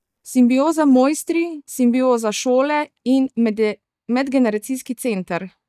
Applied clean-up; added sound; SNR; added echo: neural mask model DeepFilterNet 3.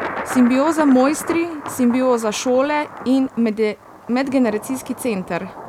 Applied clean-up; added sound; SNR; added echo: none; Thunder; 13 dB; none.